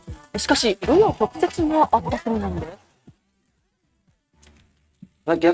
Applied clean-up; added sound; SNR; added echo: neural mask model RNNoise.